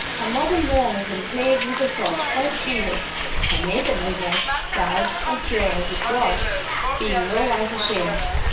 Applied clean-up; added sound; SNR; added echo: none; Hiss; -1 dB; reverberation time 0.7 s.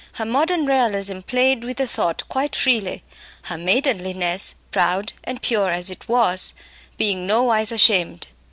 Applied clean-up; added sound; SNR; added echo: none; none; none; none.